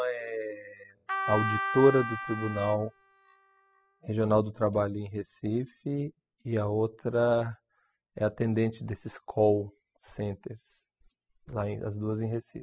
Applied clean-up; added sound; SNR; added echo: classical method spectral subtraction.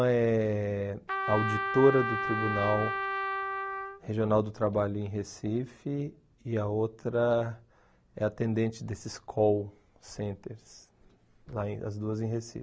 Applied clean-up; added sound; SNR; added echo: none; Trumpet; 2 dB; none.